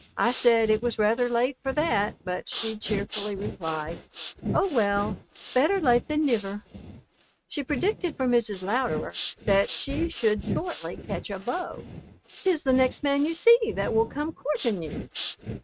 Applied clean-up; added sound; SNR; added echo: neural mask model RNNoise.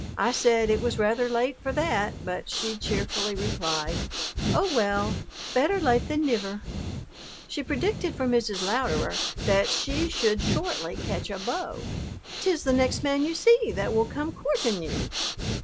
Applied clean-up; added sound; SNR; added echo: none; Breathing; 5 dB; none.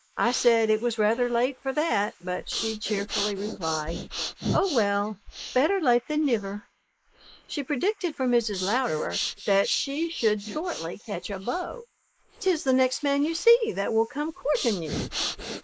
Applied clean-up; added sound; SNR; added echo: neural mask model Resemble Enhance denoiser.